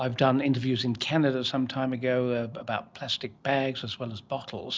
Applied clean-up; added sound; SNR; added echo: none; none; none; none.